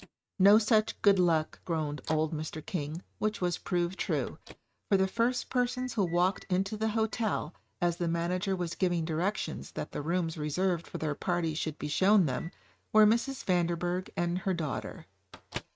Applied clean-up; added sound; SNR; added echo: neural mask model RNNoise.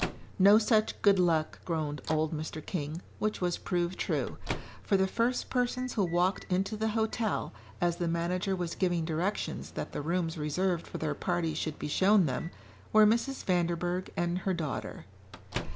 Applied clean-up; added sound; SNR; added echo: none; Microwave oven; 16 dB; none.